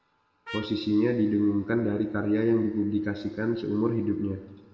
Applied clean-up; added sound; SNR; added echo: none; Trumpet; 18 dB; reverberation time 2.0 s.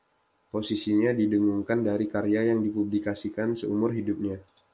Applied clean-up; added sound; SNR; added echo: none; none; none; none.